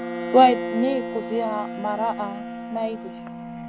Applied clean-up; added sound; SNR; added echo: none; Bowed string instrument + Wind instrument, woodwind instrument; 7 dB; none.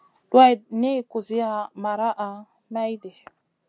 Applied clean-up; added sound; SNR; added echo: none; none; none; none.